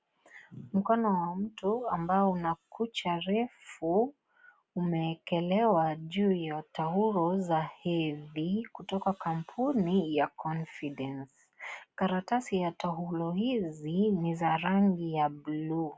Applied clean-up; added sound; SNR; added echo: none; none; none; none.